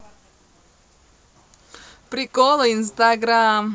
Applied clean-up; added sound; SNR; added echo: none; none; none; none.